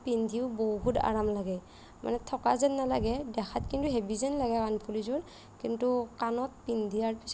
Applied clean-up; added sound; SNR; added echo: none; none; none; none.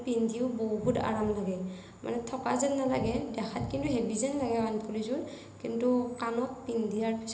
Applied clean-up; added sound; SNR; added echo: none; none; none; reverberation time 1.0 s.